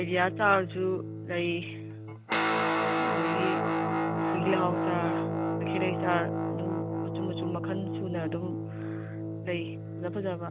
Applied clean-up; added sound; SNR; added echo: none; Guitar; -2 dB; none.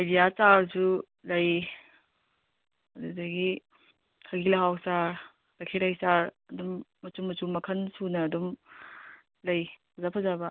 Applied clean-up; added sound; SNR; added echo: none; none; none; none.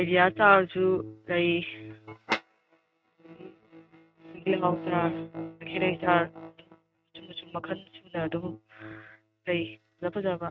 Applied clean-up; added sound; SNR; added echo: neural mask model RNNoise.